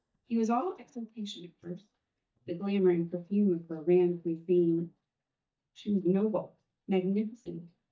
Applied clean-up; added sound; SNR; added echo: neural mask model DeepFilterNet 3.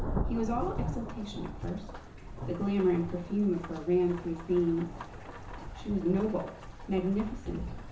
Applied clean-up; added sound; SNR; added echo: none; Rain / Thunderstorm; 6 dB; reverberation time 0.7 s.